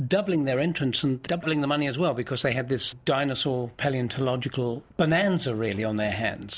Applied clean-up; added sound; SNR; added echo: none; none; none; none.